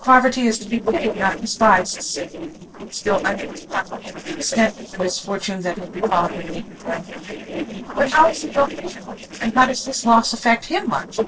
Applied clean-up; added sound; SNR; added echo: neural separator model SepFormer DNS4.